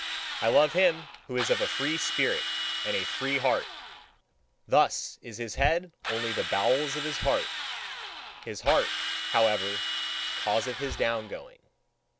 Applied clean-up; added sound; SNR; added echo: none; Drill; 5 dB; none.